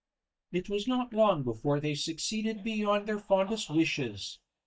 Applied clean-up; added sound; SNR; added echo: neural mask model DeepFilterNet 3.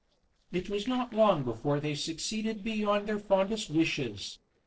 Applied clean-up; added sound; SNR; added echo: neural separator model SepFormer DNS4.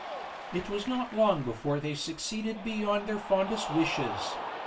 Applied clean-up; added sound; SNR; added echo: none; Cheering; 8 dB; reverberation time 0.2 s.